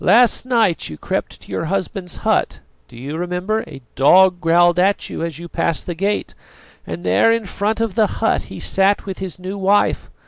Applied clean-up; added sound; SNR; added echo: none; none; none; none.